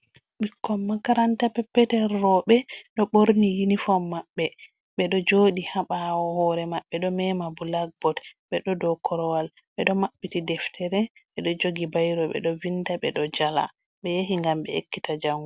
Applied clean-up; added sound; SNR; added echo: none; none; none; none.